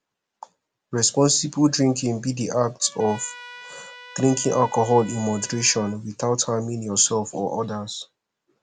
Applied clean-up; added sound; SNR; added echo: none; Trumpet; 19 dB; none.